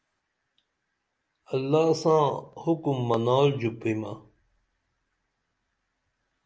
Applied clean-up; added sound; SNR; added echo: none; none; none; none.